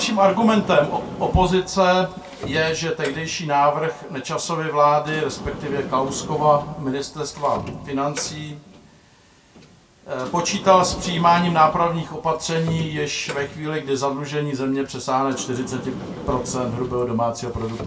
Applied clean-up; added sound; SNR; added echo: none; Sliding door; 14 dB; reverberation time 0.2 s.